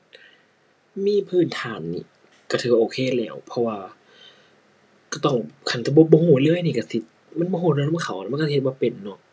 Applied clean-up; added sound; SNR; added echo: none; none; none; none.